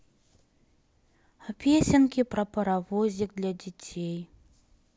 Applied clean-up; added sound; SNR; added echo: none; none; none; none.